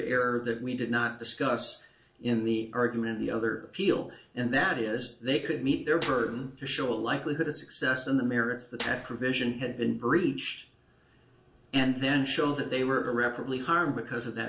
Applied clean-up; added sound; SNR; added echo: none; Clapping / Drum kit; 17 dB; reverberation time 0.3 s.